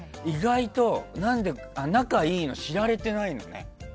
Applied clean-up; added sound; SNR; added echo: none; none; none; none.